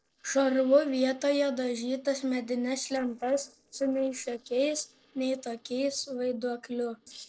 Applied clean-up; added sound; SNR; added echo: neural separator model SepFormer DNS4.